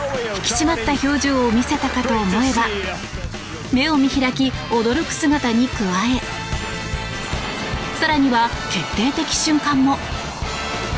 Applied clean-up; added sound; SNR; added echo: none; none; none; none.